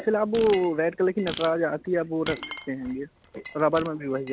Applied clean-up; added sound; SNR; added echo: none; Fart + Glass; 15 dB; none.